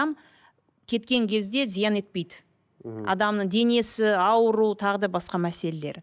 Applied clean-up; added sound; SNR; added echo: none; none; none; none.